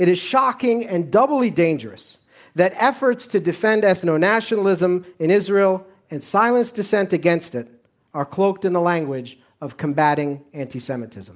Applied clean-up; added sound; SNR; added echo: none; none; none; none.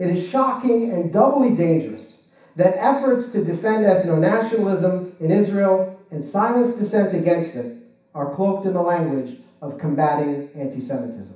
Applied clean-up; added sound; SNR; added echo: none; none; none; reverberation time 0.7 s.